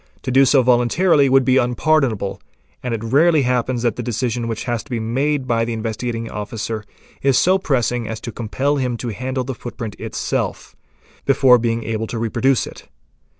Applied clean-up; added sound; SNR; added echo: none; none; none; none.